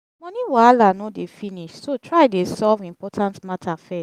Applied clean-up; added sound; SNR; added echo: none; none; none; none.